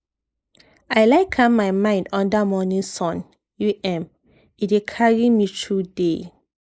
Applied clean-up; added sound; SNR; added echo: neural mask model Resemble Enhance denoiser.